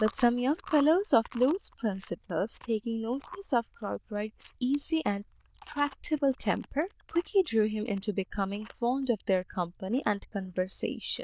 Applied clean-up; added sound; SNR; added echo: neural diffusion model UNIVERSE++.